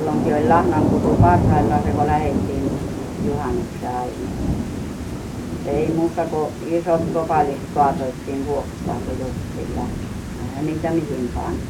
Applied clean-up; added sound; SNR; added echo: none; Thunder / Rain; 0 dB; none.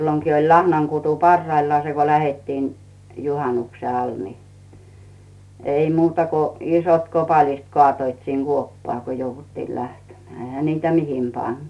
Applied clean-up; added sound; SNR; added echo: none; none; none; none.